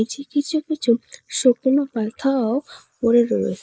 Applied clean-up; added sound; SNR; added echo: neural mask model Resemble Enhance denoiser.